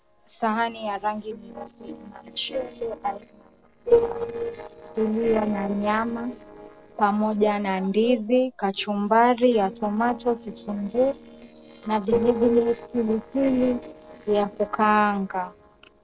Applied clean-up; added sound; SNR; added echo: neural separator model SepFormer DNS4.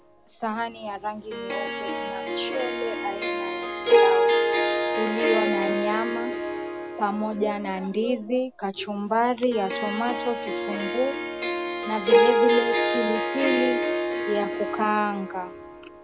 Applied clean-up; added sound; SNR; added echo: none; Harp; -3 dB; none.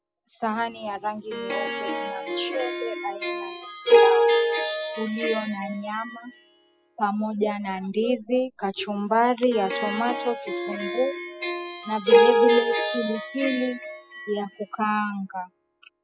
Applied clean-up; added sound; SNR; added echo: classical method spectral subtraction.